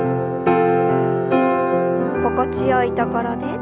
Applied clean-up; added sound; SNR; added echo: none; Bird; 19 dB; none.